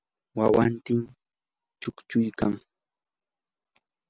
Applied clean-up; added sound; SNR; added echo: none; none; none; none.